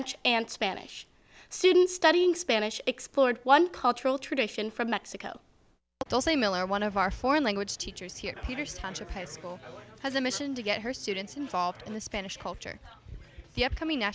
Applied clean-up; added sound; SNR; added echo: none; none; none; none.